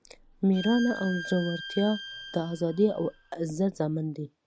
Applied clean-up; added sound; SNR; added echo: none; Bowed string instrument; 13 dB; none.